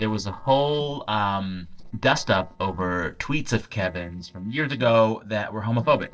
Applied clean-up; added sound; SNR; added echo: neural separator model SepFormer DNS4.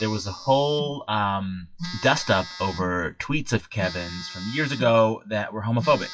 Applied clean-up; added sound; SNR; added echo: classical method WPE with log-MMSE.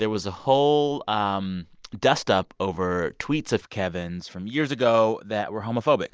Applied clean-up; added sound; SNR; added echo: none; none; none; none.